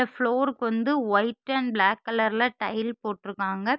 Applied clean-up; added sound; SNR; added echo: none; none; none; none.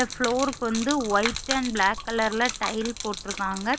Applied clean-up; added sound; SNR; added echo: none; Gurgling / Liquid; 8 dB; none.